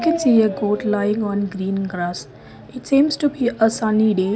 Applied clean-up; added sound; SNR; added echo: none; none; none; none.